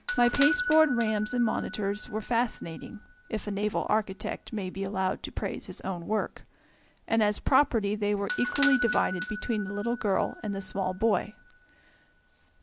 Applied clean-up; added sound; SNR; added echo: none; Bell / Doorbell; 10 dB; none.